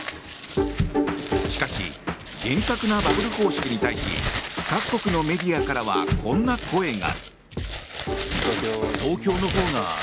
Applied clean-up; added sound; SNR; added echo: none; Crumpling, crinkling; 5 dB; none.